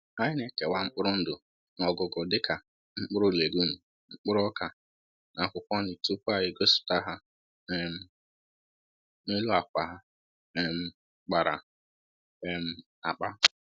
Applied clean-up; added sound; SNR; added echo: none; Wind instrument, woodwind instrument; 15 dB; none.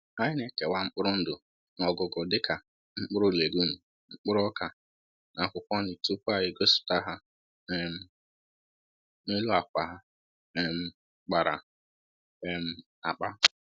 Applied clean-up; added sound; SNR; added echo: none; none; none; none.